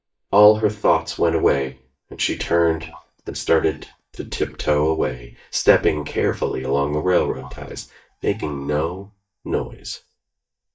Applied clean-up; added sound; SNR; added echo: neural mask model DeepFilterNet 3.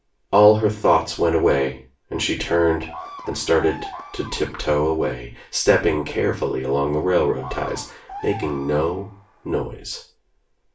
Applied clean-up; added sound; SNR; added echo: none; Bird vocalization, bird call, bird song; 16 dB; reverberation time 0.3 s.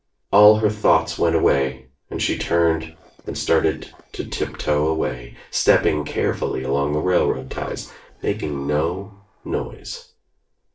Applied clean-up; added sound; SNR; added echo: neural separator model SepFormer DNS4.